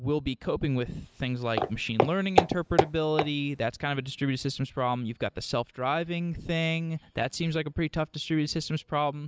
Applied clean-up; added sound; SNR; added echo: none; Walk, footsteps; -1 dB; none.